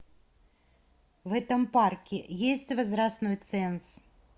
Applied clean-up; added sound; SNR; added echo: none; none; none; none.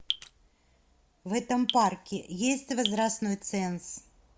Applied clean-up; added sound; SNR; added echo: none; Drip; 6 dB; none.